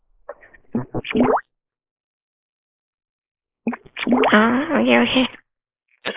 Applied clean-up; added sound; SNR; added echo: neural mask model Resemble Enhance denoiser.